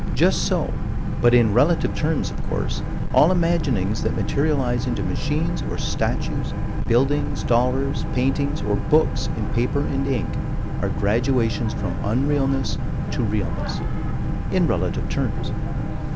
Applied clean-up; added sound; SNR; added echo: none; Boat, Water vehicle; 0 dB; none.